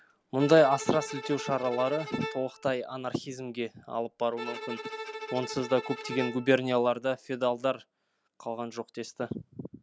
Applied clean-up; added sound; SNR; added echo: none; Bowed string instrument; 11 dB; none.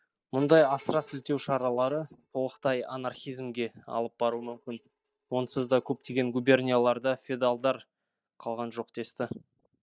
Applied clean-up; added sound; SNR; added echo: neural mask model DeepFilterNet 3.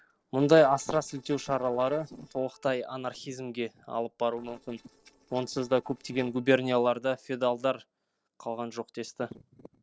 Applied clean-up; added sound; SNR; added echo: neural separator model SepFormer DNS4.